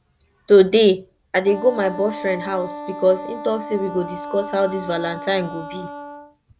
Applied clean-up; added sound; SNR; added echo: none; Wind instrument, woodwind instrument; 13 dB; none.